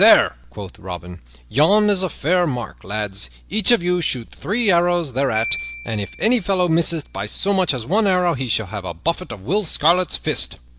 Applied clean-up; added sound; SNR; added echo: none; Glockenspiel; 15 dB; none.